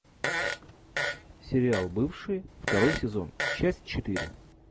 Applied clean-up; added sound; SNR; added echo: none; Fart; 4 dB; none.